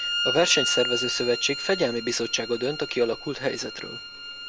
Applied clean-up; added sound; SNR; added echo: none; Bowed string instrument; 5 dB; none.